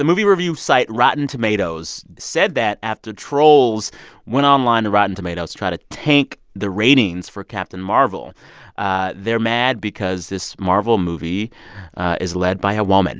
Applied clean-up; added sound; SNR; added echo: none; none; none; none.